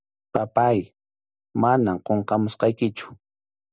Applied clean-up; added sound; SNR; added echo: none; none; none; none.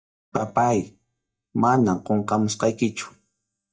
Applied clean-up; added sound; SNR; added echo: neural mask model DeepFilterNet 3.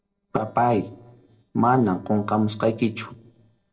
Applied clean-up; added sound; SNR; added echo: neural separator model SepFormer DNS4.